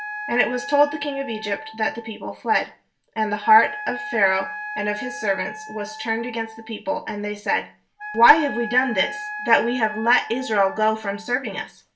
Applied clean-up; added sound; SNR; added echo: none; Wind instrument, woodwind instrument; 12 dB; reverberation time 0.2 s.